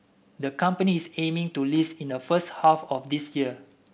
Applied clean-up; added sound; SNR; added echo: none; none; none; none.